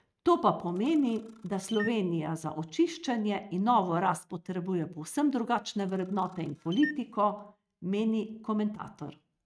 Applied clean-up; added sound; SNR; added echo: neural mask model RNNoise.